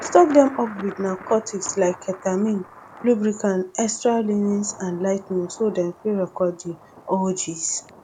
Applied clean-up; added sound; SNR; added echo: none; Thunder; 19 dB; none.